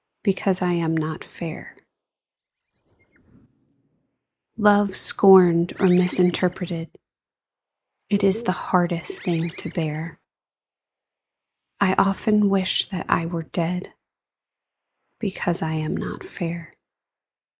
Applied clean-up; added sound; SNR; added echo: neural mask model Resemble Enhance denoiser.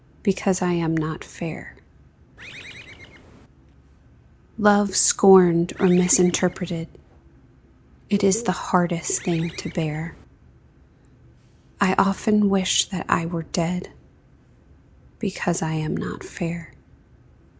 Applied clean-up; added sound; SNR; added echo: none; Bird; 18 dB; none.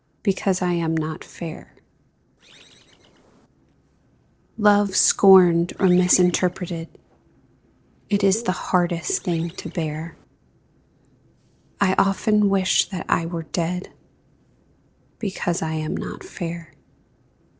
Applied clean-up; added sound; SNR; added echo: neural separator model SepFormer DNS4.